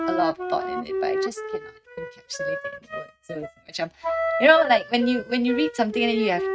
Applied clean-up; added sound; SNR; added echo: neural mask model RNNoise.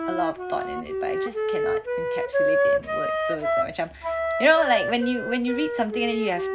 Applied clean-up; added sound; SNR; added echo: none; Wind instrument, woodwind instrument; -1 dB; none.